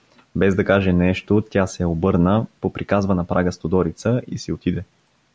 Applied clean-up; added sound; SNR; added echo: none; none; none; none.